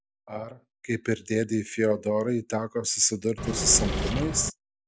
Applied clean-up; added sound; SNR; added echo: none; Engine / Mechanisms; 2 dB; none.